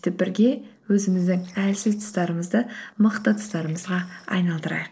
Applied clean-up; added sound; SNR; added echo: neural separator model SepFormer DNS4.